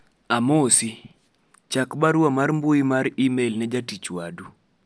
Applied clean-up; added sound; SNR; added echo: none; none; none; none.